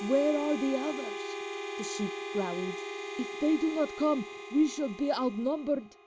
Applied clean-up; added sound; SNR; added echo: none; Harmonica; 8 dB; none.